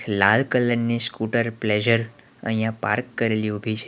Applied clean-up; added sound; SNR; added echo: none; none; none; none.